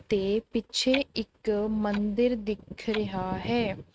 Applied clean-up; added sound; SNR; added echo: neural mask model RNNoise.